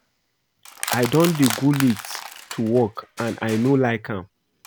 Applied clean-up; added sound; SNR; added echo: none; Crushing; 11 dB; none.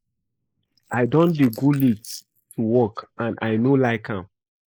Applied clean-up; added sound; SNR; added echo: neural mask model Resemble Enhance denoiser.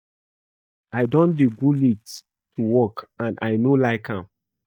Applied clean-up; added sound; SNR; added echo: neural mask model DeepFilterNet 3.